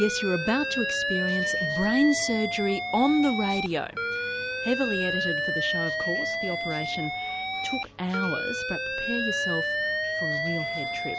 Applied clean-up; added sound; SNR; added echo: none; Alarm; 0 dB; none.